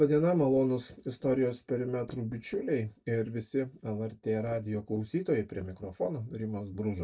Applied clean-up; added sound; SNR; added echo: neural mask model DeepFilterNet 3.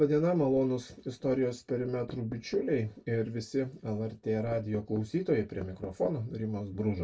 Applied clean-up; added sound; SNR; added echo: none; Knock; 15 dB; reverberation time 0.2 s.